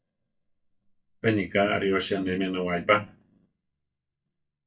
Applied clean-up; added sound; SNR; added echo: neural mask model DeepFilterNet 3.